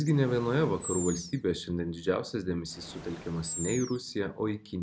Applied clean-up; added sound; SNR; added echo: none; Animal; 11 dB; none.